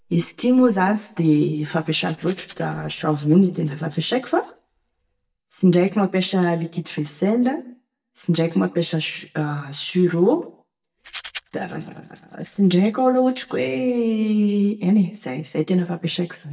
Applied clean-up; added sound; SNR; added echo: neural mask model DeepFilterNet 3.